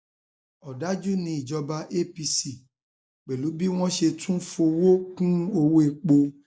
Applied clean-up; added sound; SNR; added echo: none; none; none; none.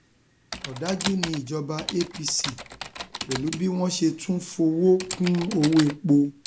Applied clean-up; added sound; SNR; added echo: none; Typing; 11 dB; none.